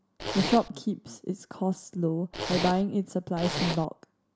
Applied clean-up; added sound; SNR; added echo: none; Zipper (clothing); 3 dB; none.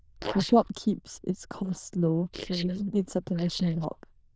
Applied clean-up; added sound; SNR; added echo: neural diffusion model UNIVERSE++.